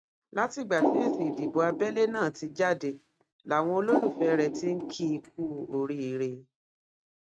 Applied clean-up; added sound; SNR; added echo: neural mask model RNNoise.